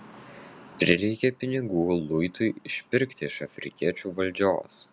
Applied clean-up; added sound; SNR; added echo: none; none; none; none.